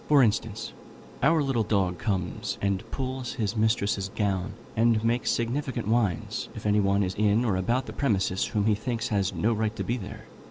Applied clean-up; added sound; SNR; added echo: none; Aircraft; 20 dB; none.